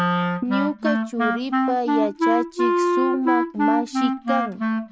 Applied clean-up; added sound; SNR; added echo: none; Wind instrument, woodwind instrument; -5 dB; none.